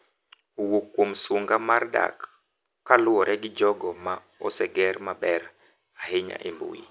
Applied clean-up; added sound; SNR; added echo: none; none; none; none.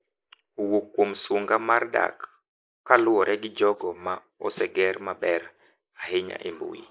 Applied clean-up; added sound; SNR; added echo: neural mask model Resemble Enhance denoiser.